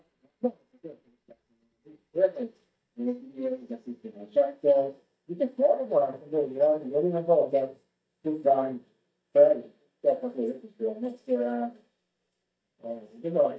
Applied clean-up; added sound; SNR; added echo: neural mask model DeepFilterNet 3.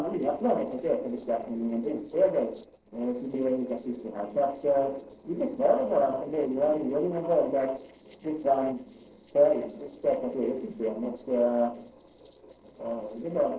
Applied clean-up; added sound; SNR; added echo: neural separator model SepFormer DNS4.